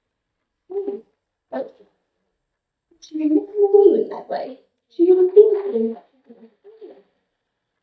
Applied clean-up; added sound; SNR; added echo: neural mask model DeepFilterNet 3.